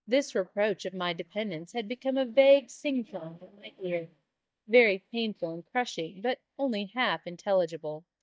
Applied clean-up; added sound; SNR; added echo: neural mask model DeepFilterNet 3.